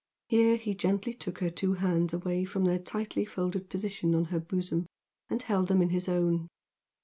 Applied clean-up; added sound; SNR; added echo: none; none; none; none.